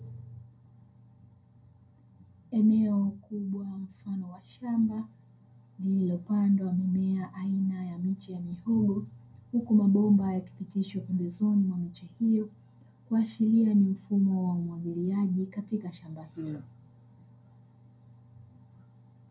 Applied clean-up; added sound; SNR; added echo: none; none; none; reverberation time 0.2 s.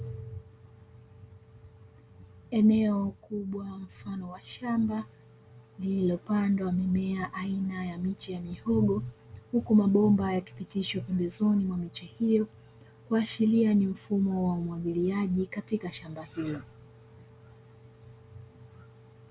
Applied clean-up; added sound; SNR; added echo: none; none; none; none.